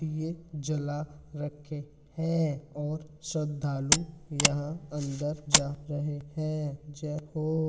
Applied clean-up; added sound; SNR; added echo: none; Mechanisms; -3 dB; reverberation time 1.3 s.